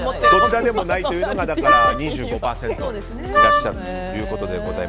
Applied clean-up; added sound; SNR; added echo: none; Wind instrument, woodwind instrument; -5 dB; none.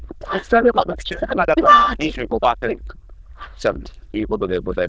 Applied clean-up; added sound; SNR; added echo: neural diffusion model UNIVERSE++.